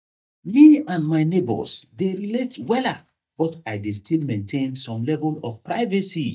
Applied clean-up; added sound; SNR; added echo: neural mask model DeepFilterNet 3.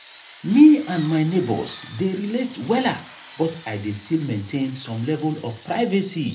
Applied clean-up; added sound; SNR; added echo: none; Drill; 19 dB; reverberation time 0.3 s.